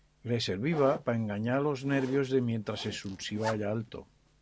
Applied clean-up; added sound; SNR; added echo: none; Zipper (clothing); 15 dB; none.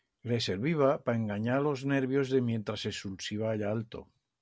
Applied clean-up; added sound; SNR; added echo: none; none; none; none.